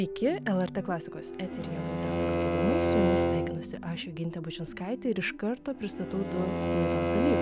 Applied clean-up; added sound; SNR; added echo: none; Bowed string instrument; -1 dB; none.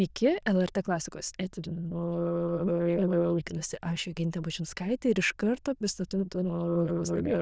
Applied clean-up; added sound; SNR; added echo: neural diffusion model UNIVERSE++.